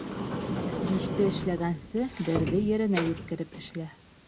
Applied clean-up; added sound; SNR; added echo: none; Sliding door; 4 dB; none.